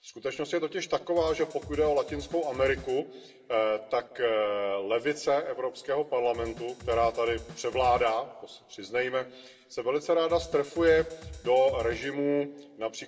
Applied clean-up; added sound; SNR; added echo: none; Drum kit; 15 dB; reverberation time 2.2 s.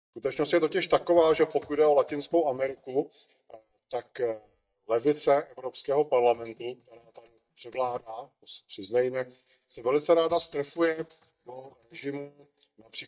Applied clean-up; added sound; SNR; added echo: neural mask model DeepFilterNet 3.